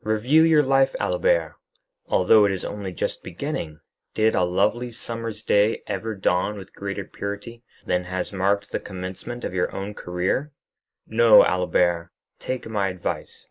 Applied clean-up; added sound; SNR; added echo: neural mask model Resemble Enhance denoiser.